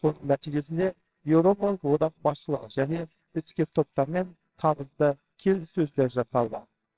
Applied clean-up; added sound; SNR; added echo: neural separator model SepFormer WHAMR!.